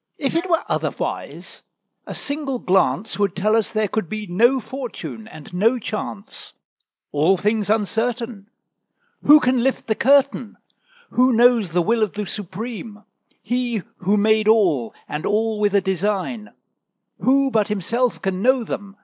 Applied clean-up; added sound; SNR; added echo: neural mask model Resemble Enhance denoiser.